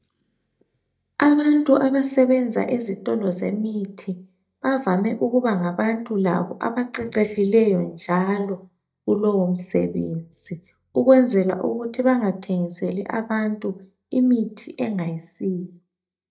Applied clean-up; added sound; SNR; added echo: neural mask model DeepFilterNet 3.